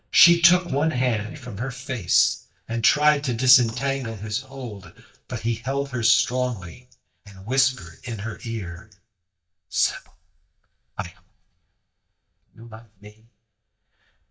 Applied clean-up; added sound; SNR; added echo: neural mask model DeepFilterNet 3.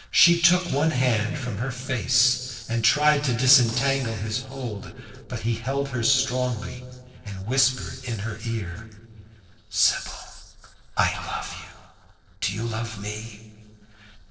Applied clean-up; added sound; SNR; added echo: neural separator model SepFormer DNS4.